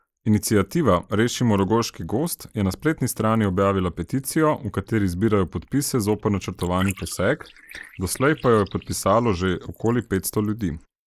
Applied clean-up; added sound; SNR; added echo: neural mask model Resemble Enhance denoiser.